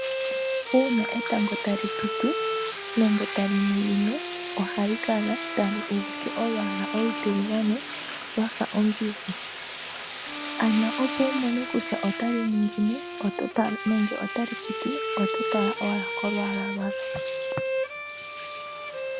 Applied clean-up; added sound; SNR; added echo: none; Bowed string instrument + Bathtub (filling or washing); 4 dB; none.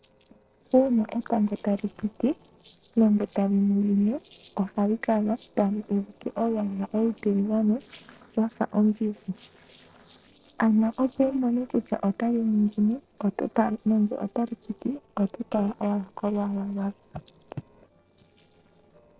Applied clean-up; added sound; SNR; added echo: neural separator model SepFormer DNS4.